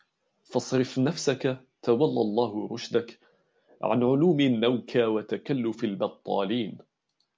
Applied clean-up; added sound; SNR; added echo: none; none; none; none.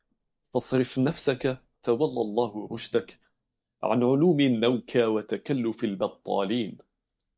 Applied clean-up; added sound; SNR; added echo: neural mask model DeepFilterNet 3.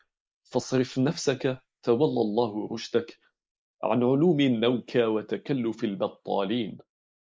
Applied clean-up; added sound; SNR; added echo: neural mask model Resemble Enhance denoiser.